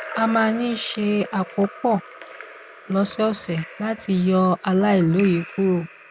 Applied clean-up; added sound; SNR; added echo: none; Drip / Trickle, dribble / Splash, splatter; 17 dB; none.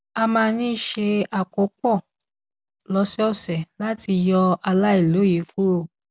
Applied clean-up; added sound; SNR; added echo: none; none; none; none.